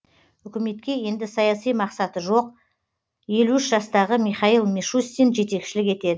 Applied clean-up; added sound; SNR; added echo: none; none; none; none.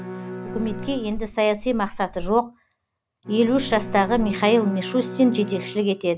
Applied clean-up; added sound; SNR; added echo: none; Wind + Bowed string instrument; 11 dB; none.